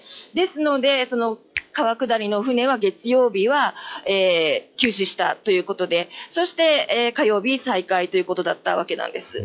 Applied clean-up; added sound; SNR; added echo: classical method log-MMSE.